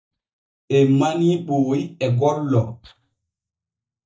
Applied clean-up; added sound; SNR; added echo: neural mask model DeepFilterNet 3.